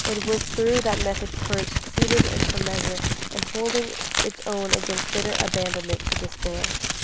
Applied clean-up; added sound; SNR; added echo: none; Crumpling, crinkling; -2 dB; none.